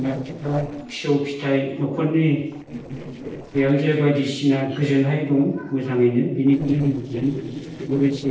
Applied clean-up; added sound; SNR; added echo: neural separator model SepFormer DNS4.